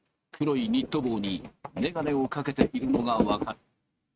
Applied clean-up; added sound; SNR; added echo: neural mask model RNNoise.